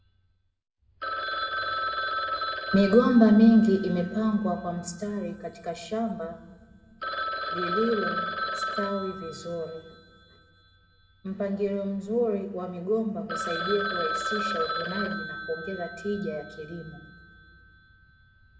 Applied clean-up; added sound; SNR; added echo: none; Telephone; 7 dB; reverberation time 1.1 s.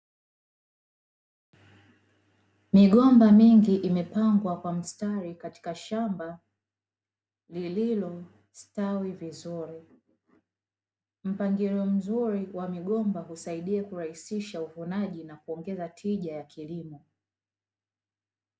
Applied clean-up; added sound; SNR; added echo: none; none; none; none.